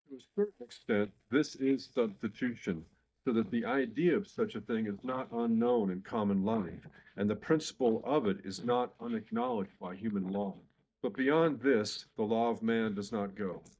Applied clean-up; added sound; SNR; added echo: neural mask model DeepFilterNet 3.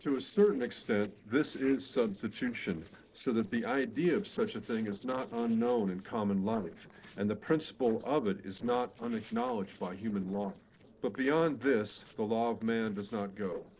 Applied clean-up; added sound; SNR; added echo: neural separator model SepFormer DNS4.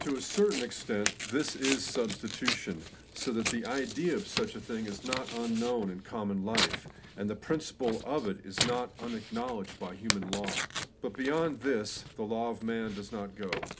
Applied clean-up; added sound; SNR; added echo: none; Tearing; 5 dB; reverberation time 0.3 s.